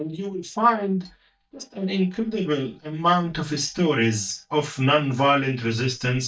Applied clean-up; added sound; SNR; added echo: neural mask model DeepFilterNet 3.